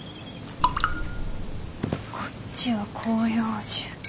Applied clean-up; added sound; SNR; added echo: none; Raindrop / Drip; -3 dB; none.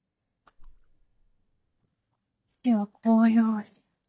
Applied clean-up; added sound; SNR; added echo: neural mask model DeepFilterNet 3.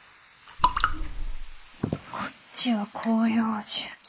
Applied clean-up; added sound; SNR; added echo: neural mask model Resemble Enhance denoiser.